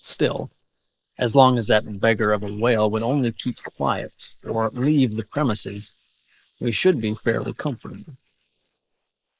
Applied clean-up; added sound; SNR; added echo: neural mask model Resemble Enhance denoiser.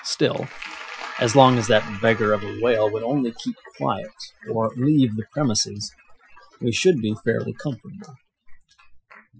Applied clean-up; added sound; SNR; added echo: classical method Wiener filter.